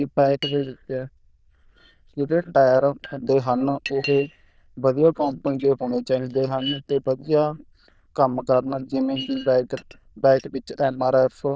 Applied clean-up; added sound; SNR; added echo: neural diffusion model UNIVERSE++.